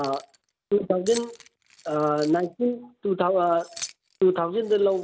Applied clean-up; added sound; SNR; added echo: none; Keys jangling; 19 dB; none.